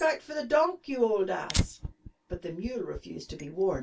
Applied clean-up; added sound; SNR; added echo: none; Fire; 8 dB; reverberation time 0.2 s.